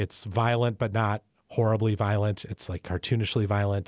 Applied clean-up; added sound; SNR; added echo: none; none; none; none.